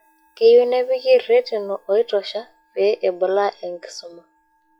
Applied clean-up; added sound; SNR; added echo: classical method log-MMSE.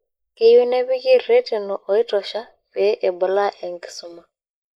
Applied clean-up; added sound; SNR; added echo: neural mask model Resemble Enhance denoiser.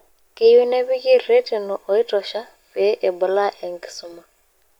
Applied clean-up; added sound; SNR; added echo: none; none; none; none.